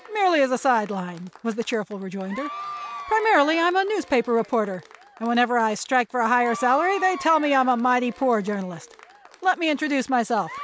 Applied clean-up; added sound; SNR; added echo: none; Applause / Crowd / Cheering; 17 dB; none.